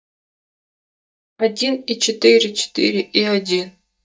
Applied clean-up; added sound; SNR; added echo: neural mask model DeepFilterNet 3.